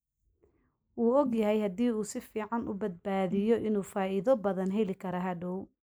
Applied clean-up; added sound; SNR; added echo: neural mask model Resemble Enhance denoiser.